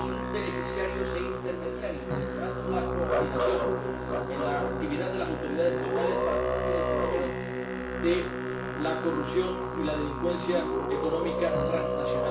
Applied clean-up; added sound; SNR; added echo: none; Musical instrument; -3 dB; reverberation time 0.4 s.